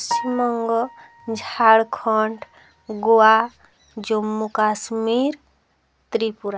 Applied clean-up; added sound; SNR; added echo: none; Piano; 14 dB; none.